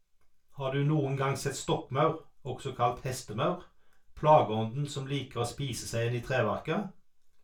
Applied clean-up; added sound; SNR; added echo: none; none; none; reverberation time 0.3 s.